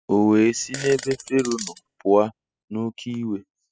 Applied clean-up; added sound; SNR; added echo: classical method spectral subtraction.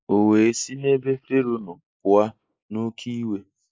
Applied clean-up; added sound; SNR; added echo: neural mask model Resemble Enhance denoiser.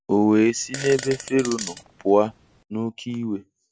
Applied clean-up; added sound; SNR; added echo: none; Fart; 14 dB; none.